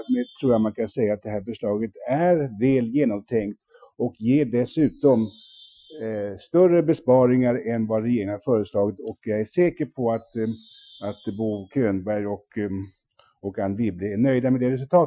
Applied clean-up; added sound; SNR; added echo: classical method Wiener filter.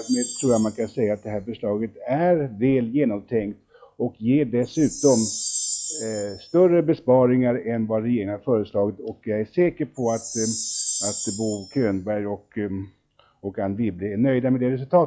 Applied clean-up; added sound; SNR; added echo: classical method log-MMSE.